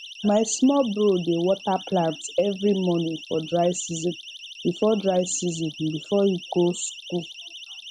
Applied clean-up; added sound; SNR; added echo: none; Siren; 16 dB; none.